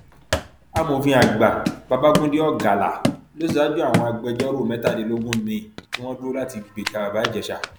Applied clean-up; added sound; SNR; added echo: none; Run; 7 dB; none.